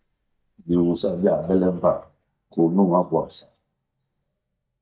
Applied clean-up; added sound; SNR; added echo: neural mask model DeepFilterNet 3.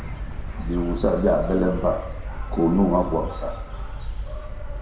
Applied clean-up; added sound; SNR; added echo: none; Insect; 5 dB; reverberation time 0.6 s.